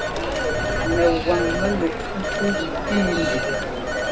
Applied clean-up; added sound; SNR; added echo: none; Telephone; -1 dB; reverberation time 0.2 s.